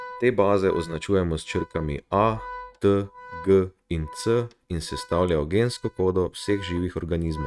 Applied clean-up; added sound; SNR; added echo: neural mask model RNNoise.